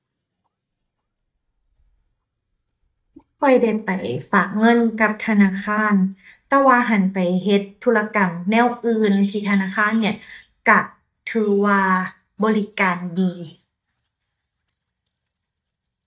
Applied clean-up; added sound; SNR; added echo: neural mask model DeepFilterNet 3.